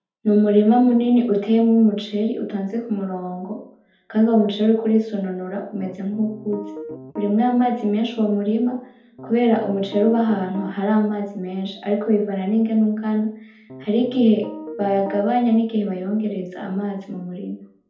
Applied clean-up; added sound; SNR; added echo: none; Piano; 15 dB; reverberation time 0.6 s.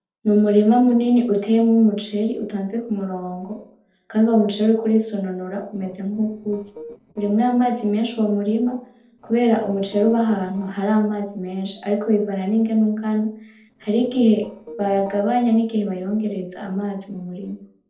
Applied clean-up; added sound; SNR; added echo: neural separator model SepFormer DNS4.